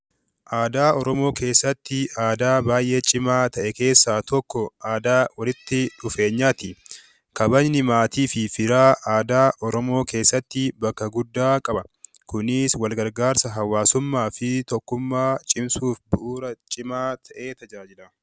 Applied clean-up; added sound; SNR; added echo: none; none; none; none.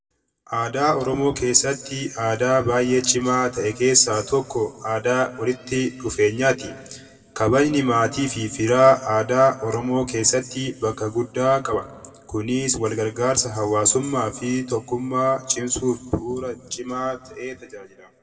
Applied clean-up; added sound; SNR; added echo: none; none; none; reverberation time 1.2 s.